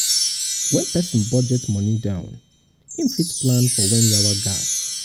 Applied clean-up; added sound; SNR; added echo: none; Wind chime; 2 dB; none.